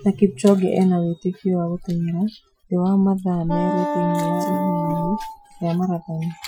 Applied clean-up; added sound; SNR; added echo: classical method Wiener filter.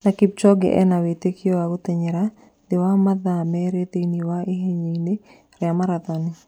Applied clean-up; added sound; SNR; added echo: none; none; none; none.